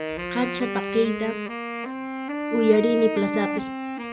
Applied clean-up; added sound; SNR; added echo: none; Wind instrument, woodwind instrument; 4 dB; none.